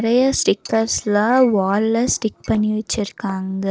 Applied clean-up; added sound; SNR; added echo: neural separator model SepFormer DNS4.